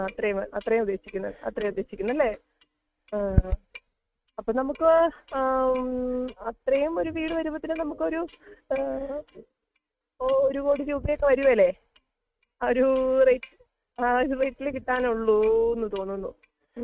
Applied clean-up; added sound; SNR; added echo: neural mask model RNNoise.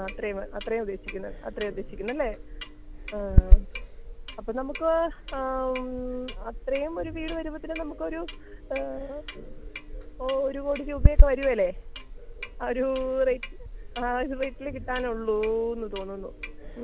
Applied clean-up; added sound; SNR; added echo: none; Clock; -4 dB; none.